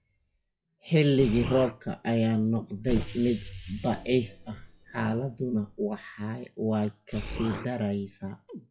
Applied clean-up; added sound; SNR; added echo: classical method WPE with log-MMSE.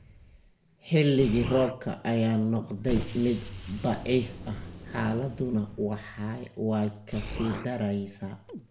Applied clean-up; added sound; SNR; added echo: none; Explosion; 12 dB; reverberation time 0.5 s.